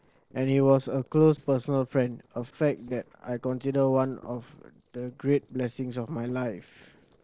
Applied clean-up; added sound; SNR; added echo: neural separator model SepFormer DNS4.